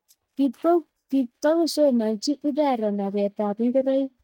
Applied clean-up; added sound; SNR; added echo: neural mask model DeepFilterNet 3.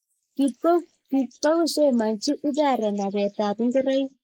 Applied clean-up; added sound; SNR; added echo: neural mask model Resemble Enhance denoiser.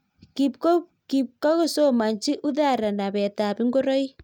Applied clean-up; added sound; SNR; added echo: none; none; none; none.